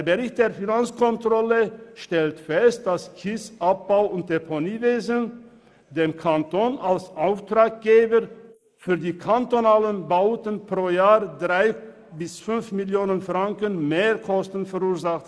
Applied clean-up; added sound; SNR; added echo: neural mask model Resemble Enhance denoiser.